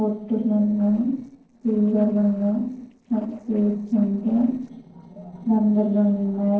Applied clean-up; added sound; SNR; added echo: neural separator model SepFormer DNS4.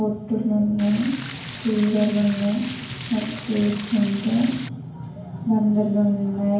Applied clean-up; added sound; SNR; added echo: none; Stream; 11 dB; reverberation time 0.9 s.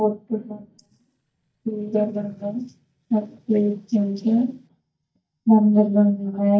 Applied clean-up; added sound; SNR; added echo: neural mask model DeepFilterNet 3.